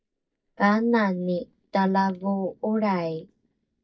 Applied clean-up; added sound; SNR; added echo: neural mask model DeepFilterNet 3.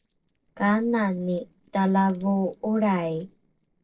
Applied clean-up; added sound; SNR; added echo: neural separator model SepFormer DNS4.